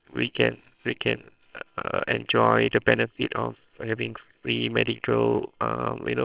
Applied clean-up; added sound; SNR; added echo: neural separator model SepFormer WHAMR!.